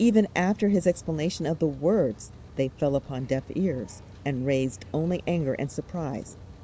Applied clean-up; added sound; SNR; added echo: none; Rain; 19 dB; none.